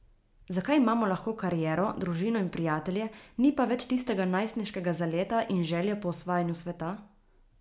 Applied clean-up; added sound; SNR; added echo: none; none; none; none.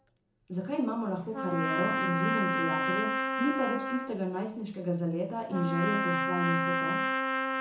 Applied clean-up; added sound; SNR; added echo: none; Trumpet; -1 dB; reverberation time 0.6 s.